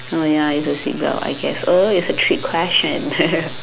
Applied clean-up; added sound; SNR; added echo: none; none; none; none.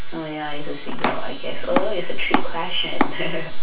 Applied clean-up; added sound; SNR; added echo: none; Domestic sounds, home sounds; 9 dB; reverberation time 0.2 s.